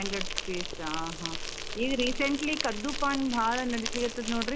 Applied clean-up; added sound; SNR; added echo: none; Insect; 3 dB; none.